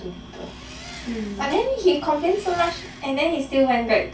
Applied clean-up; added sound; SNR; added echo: none; Engine; 20 dB; reverberation time 0.2 s.